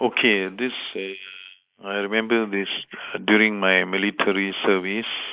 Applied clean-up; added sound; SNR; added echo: neural mask model Resemble Enhance denoiser.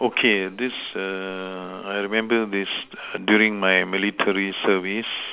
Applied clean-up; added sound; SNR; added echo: none; none; none; none.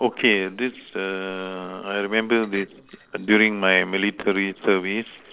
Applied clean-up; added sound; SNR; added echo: neural separator model SepFormer DNS4.